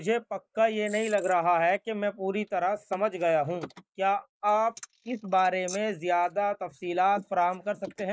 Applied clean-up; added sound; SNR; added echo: neural mask model Resemble Enhance denoiser.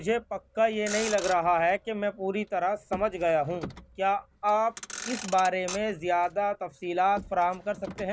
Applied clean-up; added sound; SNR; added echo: none; Motor vehicle (road); 15 dB; none.